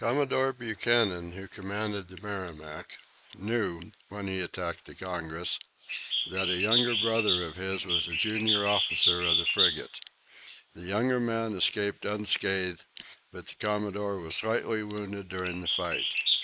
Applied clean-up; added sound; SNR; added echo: neural mask model Resemble Enhance denoiser.